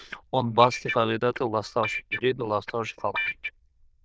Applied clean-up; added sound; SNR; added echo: neural diffusion model UNIVERSE++.